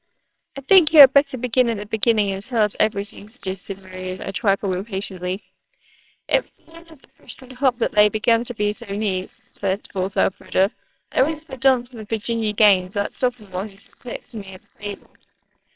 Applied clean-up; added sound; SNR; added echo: neural separator model SepFormer WHAMR!.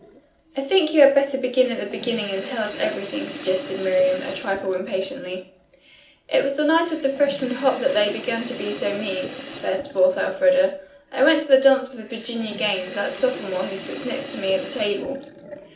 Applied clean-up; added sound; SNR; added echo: none; Sink (filling or washing); 15 dB; reverberation time 0.4 s.